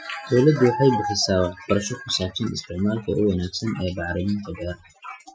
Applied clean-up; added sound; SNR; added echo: classical method Wiener filter.